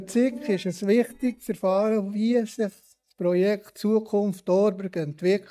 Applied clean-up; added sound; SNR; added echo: neural mask model DeepFilterNet 3.